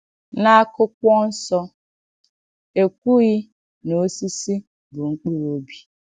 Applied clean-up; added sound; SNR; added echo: none; none; none; none.